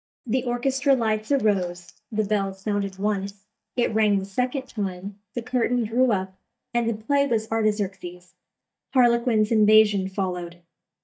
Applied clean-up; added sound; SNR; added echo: neural mask model DeepFilterNet 3.